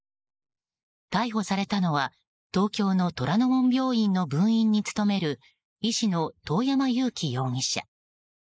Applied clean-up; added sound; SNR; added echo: neural mask model Resemble Enhance denoiser.